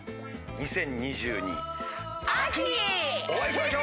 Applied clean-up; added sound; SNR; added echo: none; none; none; none.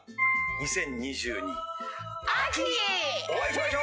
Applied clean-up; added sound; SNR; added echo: classical method log-MMSE.